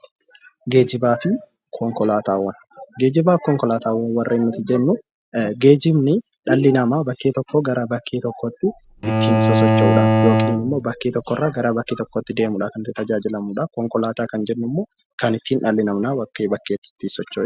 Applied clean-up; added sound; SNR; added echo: none; Bowed string instrument; -1 dB; none.